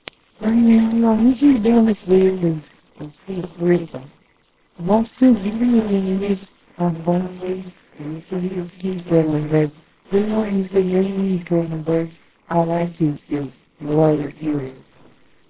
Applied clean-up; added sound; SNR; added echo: neural separator model SepFormer WHAMR!.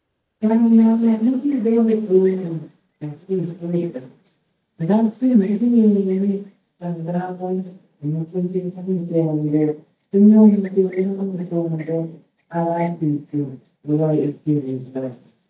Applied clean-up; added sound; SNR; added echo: neural mask model DeepFilterNet 3.